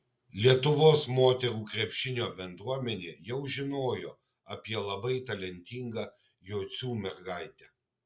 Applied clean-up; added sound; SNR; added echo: none; none; none; none.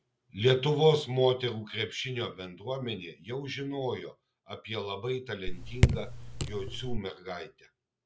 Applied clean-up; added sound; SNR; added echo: none; Raindrop / Drip; -3 dB; none.